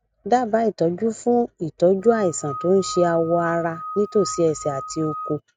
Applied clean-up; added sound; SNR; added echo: none; Screech / Glass; 12 dB; none.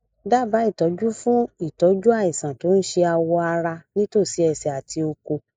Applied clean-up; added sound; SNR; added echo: neural mask model Resemble Enhance denoiser.